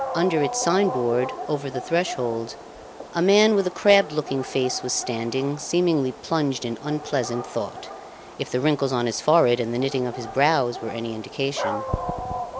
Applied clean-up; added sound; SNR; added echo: none; Dog; 11 dB; none.